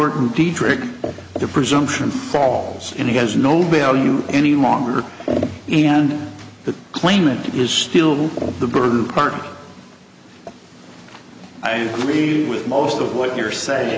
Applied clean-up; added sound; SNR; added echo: none; none; none; none.